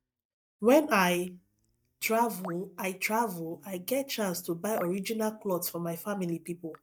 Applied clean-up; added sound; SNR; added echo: neural mask model DeepFilterNet 3.